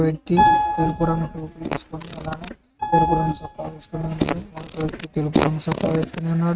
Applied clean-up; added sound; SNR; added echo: neural mask model RNNoise.